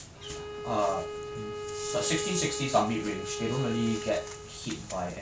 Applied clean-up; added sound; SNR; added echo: none; Bowed string instrument; 6 dB; none.